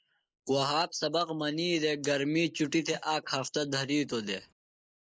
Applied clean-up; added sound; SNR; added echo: neural mask model Resemble Enhance denoiser.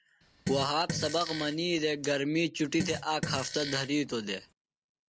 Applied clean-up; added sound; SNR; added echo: none; Fart; 8 dB; none.